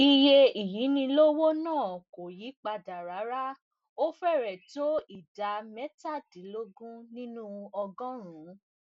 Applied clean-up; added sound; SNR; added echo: none; none; none; none.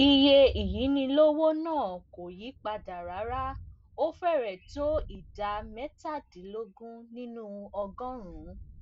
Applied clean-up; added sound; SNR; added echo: none; Thunder; 16 dB; none.